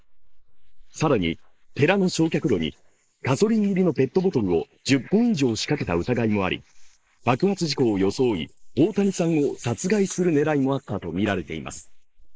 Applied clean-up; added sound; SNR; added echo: neural mask model Resemble Enhance denoiser.